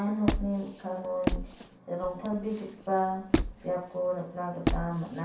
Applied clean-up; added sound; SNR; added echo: none; Squeak; 1 dB; reverberation time 0.6 s.